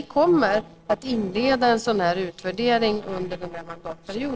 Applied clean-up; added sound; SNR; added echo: neural separator model SepFormer DNS4.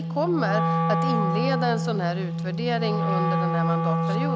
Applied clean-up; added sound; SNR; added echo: none; Wind instrument, woodwind instrument; -4 dB; none.